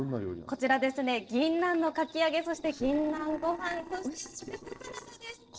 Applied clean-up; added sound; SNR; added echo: neural separator model SepFormer DNS4.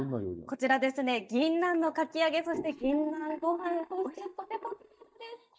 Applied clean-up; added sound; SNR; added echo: neural mask model DeepFilterNet 3.